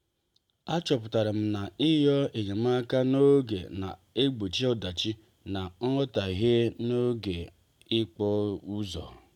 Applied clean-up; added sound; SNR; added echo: none; none; none; none.